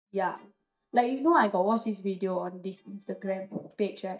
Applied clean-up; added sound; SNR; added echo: neural mask model DeepFilterNet 3.